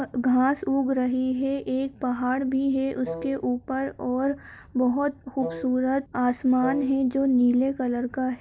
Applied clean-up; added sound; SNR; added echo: none; Wind instrument, woodwind instrument; 12 dB; none.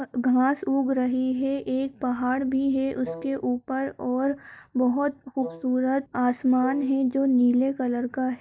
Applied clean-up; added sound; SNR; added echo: neural mask model DeepFilterNet 3.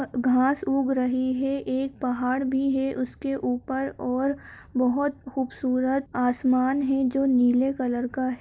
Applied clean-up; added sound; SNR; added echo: none; none; none; none.